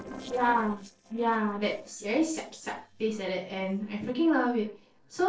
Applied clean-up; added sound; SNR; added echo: neural separator model SepFormer DNS4.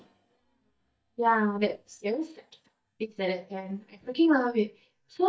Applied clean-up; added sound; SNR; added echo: neural mask model DeepFilterNet 3.